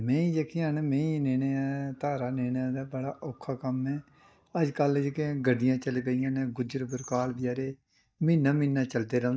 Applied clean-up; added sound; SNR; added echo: neural mask model DeepFilterNet 3.